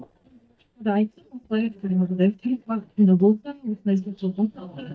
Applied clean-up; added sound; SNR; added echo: neural mask model DeepFilterNet 3.